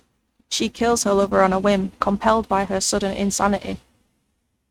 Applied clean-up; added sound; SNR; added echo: neural mask model RNNoise.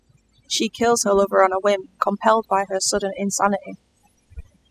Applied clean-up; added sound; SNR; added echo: classical method spectral subtraction.